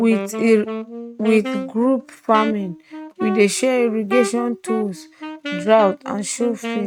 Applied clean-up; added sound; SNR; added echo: neural mask model RNNoise.